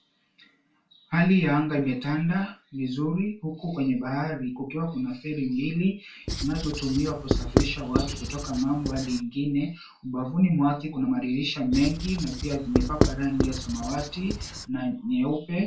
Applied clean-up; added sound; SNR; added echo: none; Writing; 2 dB; reverberation time 0.2 s.